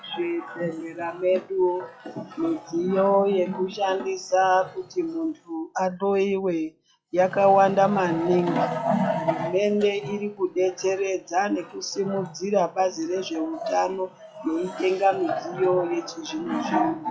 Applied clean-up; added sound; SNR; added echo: classical method log-MMSE.